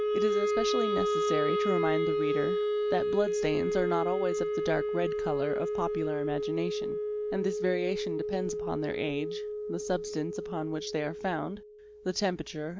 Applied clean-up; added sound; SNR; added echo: none; Wind instrument, woodwind instrument; -2 dB; none.